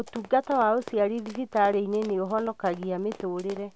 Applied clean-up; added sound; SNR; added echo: none; Run; 19 dB; none.